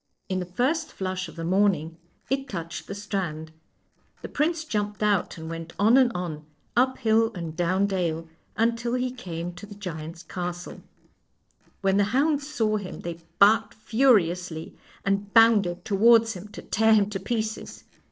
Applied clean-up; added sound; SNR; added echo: neural separator model SepFormer DNS4.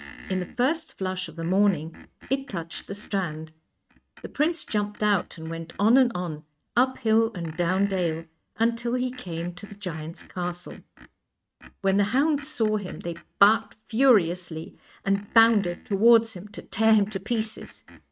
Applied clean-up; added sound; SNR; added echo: neural mask model RNNoise.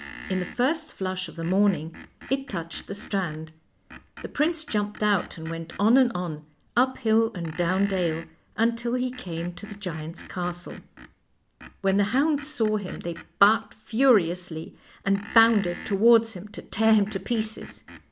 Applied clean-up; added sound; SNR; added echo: none; Screech; 19 dB; none.